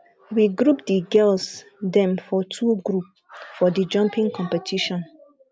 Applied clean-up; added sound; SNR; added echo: none; none; none; none.